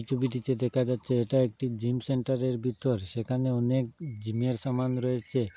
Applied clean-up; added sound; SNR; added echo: none; none; none; none.